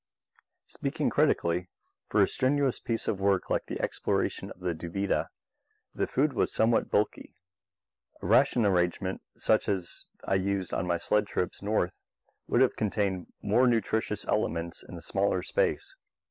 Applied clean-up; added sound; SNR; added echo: none; none; none; none.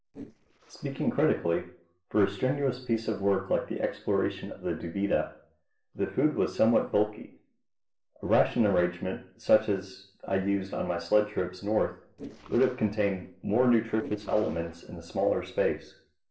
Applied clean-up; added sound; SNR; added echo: neural separator model SepFormer DNS4.